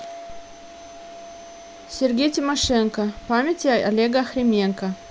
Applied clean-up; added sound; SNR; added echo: none; none; none; none.